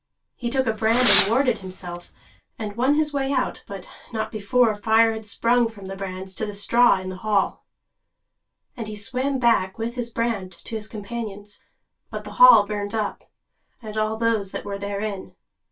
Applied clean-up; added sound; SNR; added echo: none; Fireworks; -1 dB; reverberation time 0.1 s.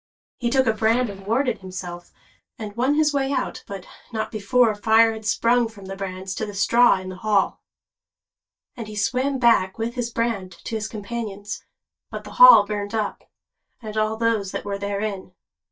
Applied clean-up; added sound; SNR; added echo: neural mask model DeepFilterNet 3.